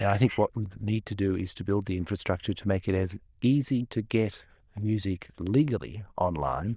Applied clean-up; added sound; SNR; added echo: neural diffusion model UNIVERSE++.